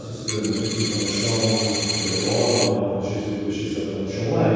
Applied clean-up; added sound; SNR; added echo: none; Coin (dropping); 4 dB; reverberation time 2.2 s.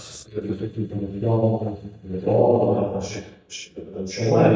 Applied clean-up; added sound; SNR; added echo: neural mask model DeepFilterNet 3.